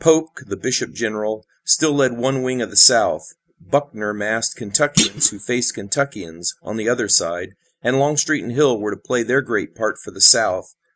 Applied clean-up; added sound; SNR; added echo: neural mask model RNNoise.